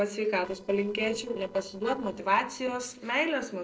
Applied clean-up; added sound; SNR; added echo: neural separator model SepFormer DNS4.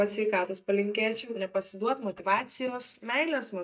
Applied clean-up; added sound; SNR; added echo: neural mask model DeepFilterNet 3.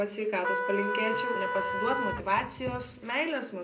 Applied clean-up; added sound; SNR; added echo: none; Trumpet; 0 dB; reverberation time 0.5 s.